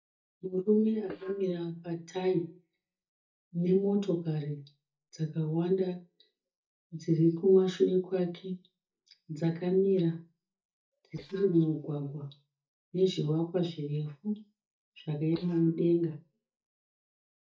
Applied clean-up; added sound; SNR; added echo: neural mask model DeepFilterNet 3.